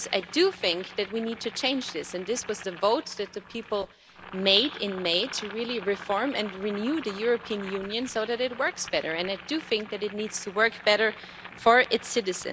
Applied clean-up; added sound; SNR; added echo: none; Boiling; 16 dB; none.